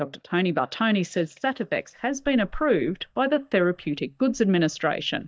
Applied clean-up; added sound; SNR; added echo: neural mask model DeepFilterNet 3.